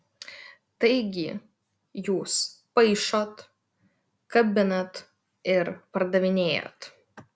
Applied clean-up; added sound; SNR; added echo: none; none; none; none.